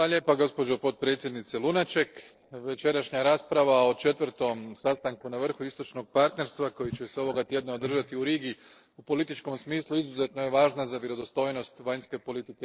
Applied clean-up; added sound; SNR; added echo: neural separator model SepFormer DNS4.